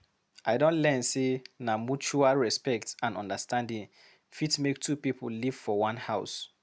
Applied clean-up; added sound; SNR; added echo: none; none; none; none.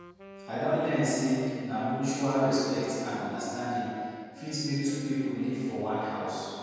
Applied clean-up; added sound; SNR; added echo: none; Wind instrument, woodwind instrument; 17 dB; reverberation time 2.1 s.